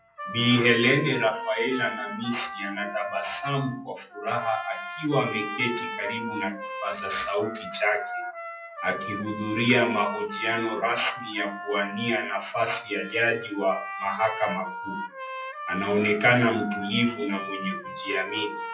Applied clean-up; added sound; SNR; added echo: classical method WPE with log-MMSE.